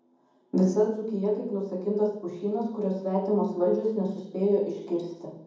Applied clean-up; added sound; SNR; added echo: none; none; none; reverberation time 1.2 s.